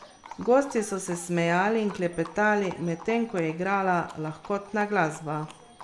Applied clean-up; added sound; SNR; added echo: none; Livestock, farm animals, working animals; 19 dB; none.